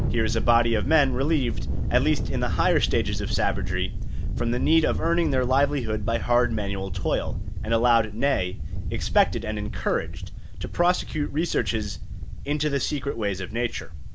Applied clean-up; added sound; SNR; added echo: none; Thunder; 1 dB; none.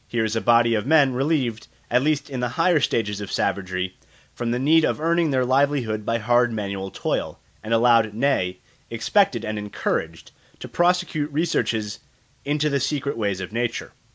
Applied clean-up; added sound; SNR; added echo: none; none; none; none.